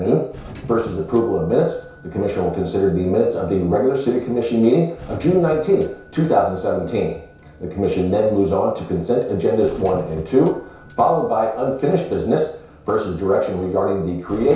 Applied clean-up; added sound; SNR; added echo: none; Doorbell; 17 dB; reverberation time 0.6 s.